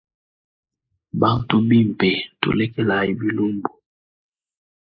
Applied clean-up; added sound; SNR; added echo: neural mask model Resemble Enhance denoiser.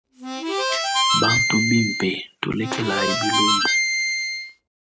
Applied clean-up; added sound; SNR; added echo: none; Harmonica; -3 dB; none.